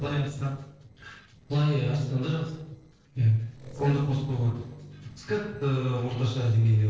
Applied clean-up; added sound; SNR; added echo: neural separator model SepFormer DNS4.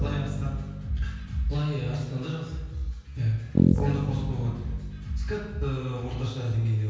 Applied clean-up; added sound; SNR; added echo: none; Bass guitar; 2 dB; reverberation time 1.2 s.